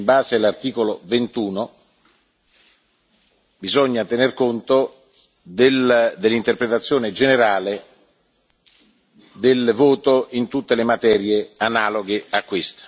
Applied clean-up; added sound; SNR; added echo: none; none; none; none.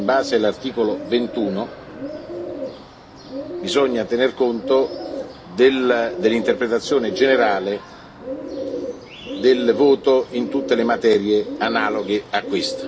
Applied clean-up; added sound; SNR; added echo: none; Bird; 10 dB; reverberation time 0.3 s.